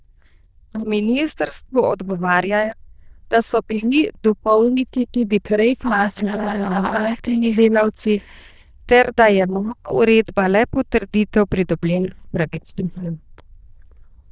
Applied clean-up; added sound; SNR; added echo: neural diffusion model UNIVERSE++.